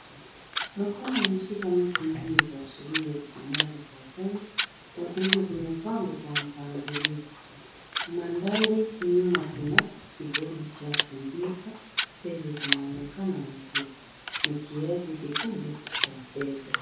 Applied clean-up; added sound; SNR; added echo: none; Scissors; 2 dB; reverberation time 0.6 s.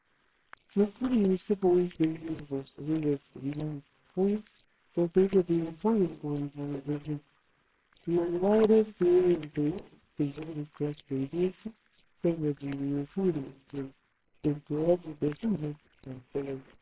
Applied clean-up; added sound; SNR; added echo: neural separator model SepFormer WHAMR!.